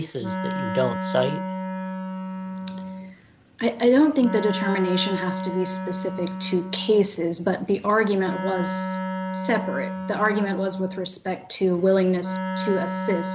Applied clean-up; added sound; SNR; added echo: none; Wind instrument, woodwind instrument; 6 dB; none.